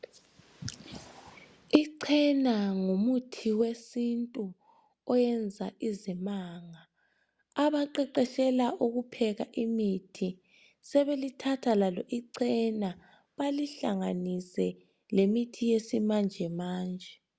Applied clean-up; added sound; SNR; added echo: none; none; none; none.